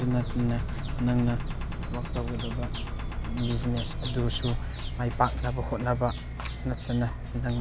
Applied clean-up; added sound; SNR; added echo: none; Engine; 2 dB; none.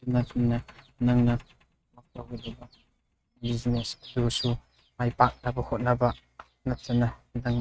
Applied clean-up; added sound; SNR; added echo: neural mask model RNNoise.